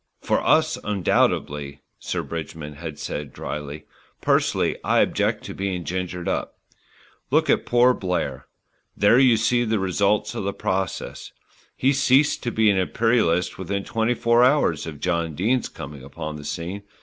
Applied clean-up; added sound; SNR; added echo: none; none; none; none.